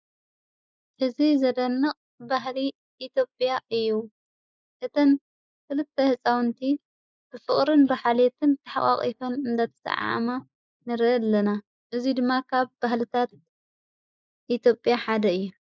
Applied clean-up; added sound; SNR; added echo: neural mask model Resemble Enhance denoiser.